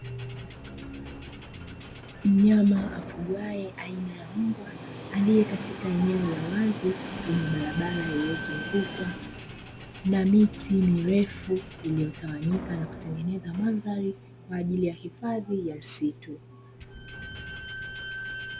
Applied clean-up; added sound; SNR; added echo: none; Squeak / Slam + Train; 11 dB; none.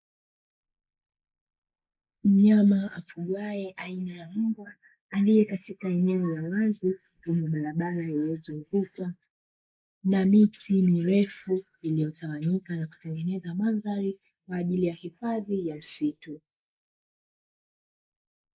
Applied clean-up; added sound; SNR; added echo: neural mask model Resemble Enhance denoiser.